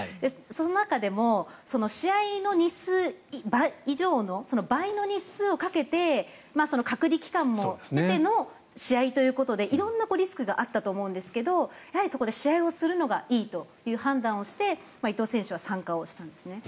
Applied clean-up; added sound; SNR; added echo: none; none; none; none.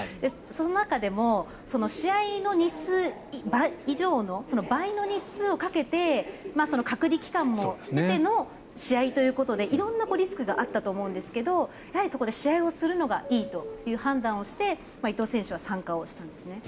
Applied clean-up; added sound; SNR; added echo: none; Subway, metro, underground; 14 dB; none.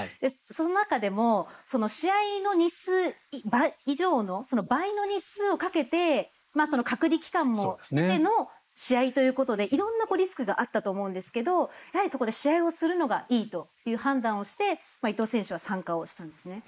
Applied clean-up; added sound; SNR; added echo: neural mask model Resemble Enhance denoiser.